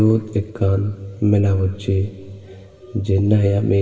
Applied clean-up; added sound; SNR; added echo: none; none; none; reverberation time 2.0 s.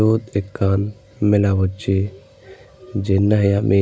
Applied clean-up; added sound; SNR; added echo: none; none; none; none.